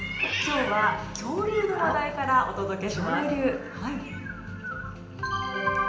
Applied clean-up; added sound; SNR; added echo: none; Meow; 8 dB; reverberation time 0.8 s.